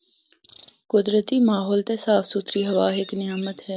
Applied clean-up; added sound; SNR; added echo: none; Bird vocalization, bird call, bird song; 18 dB; none.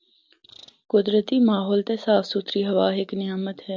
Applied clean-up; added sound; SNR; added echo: none; none; none; none.